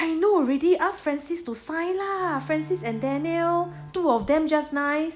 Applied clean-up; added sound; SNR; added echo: none; Bowed string instrument; 16 dB; none.